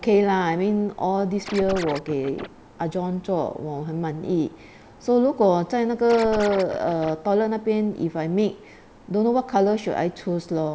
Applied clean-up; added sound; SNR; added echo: none; Scratching (performance technique); 12 dB; none.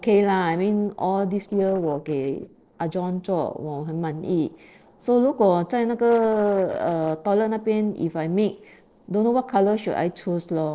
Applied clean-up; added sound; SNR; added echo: neural separator model SepFormer DNS4.